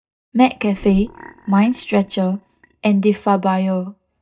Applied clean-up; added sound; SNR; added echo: neural mask model DeepFilterNet 3.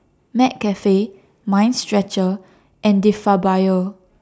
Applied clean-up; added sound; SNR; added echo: none; none; none; none.